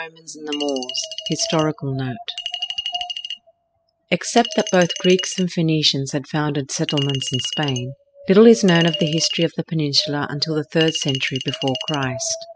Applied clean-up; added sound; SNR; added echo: classical method spectral subtraction.